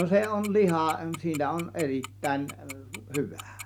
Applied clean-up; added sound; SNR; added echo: none; Tick-tock; 17 dB; none.